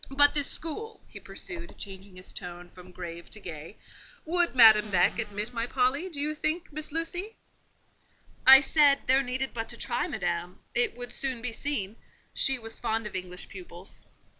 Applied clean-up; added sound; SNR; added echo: none; Squeak / Cupboard open or close; 13 dB; none.